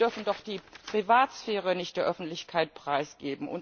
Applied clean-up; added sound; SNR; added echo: none; none; none; none.